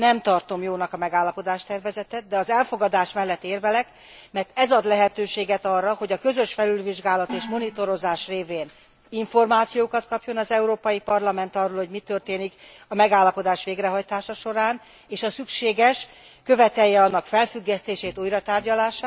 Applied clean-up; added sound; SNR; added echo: none; Gong; 17 dB; none.